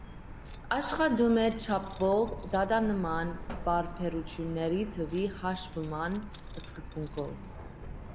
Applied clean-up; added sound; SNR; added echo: none; Truck + Keys jangling; 10 dB; none.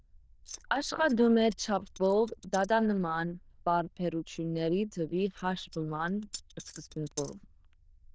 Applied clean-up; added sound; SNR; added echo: neural diffusion model UNIVERSE++.